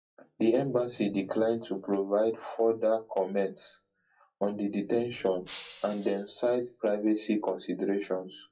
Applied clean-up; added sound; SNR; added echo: classical method WPE with log-MMSE.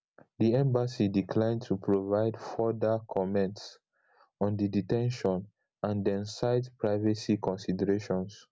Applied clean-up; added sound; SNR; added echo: none; none; none; none.